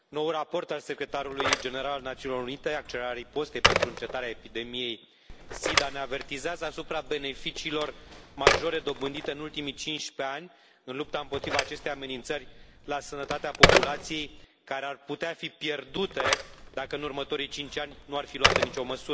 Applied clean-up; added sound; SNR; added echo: none; Telephone; -2 dB; none.